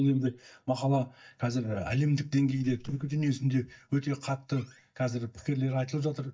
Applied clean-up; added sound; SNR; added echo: neural mask model DeepFilterNet 3.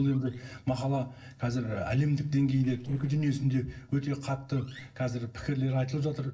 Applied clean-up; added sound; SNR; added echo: neural separator model SepFormer DNS4.